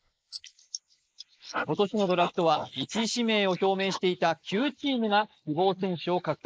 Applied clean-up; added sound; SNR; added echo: neural mask model Resemble Enhance denoiser.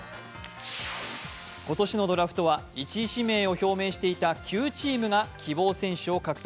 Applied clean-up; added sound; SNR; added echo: none; none; none; none.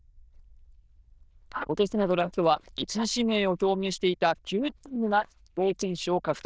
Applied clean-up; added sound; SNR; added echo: neural diffusion model UNIVERSE++.